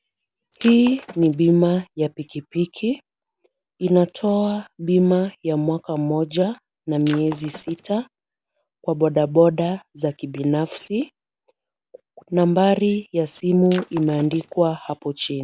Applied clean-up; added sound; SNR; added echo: none; Shatter; 18 dB; none.